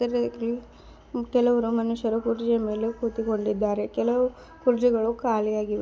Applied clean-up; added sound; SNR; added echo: none; none; none; none.